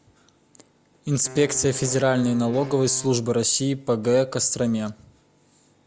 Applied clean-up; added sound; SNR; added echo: none; Fart + Wind instrument, woodwind instrument; 18 dB; none.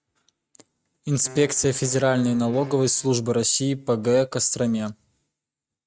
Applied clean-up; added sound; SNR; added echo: neural mask model RNNoise.